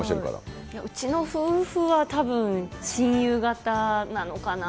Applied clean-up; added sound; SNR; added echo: none; none; none; none.